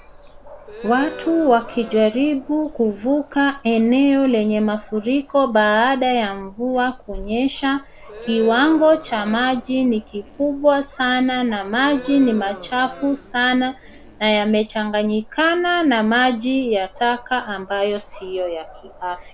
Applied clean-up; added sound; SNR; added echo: none; Dog + Crowd; 18 dB; none.